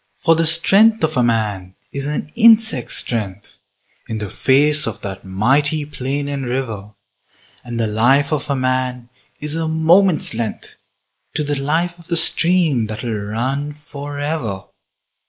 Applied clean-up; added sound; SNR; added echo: neural mask model Resemble Enhance denoiser.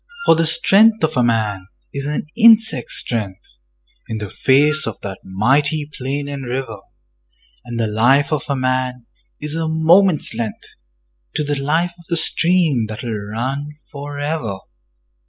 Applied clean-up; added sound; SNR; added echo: classical method spectral subtraction.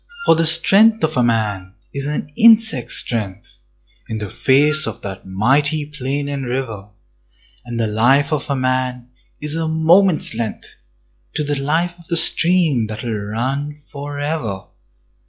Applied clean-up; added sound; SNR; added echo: classical method log-MMSE.